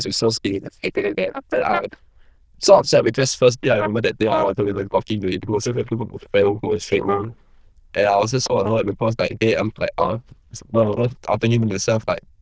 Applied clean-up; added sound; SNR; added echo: neural diffusion model UNIVERSE++.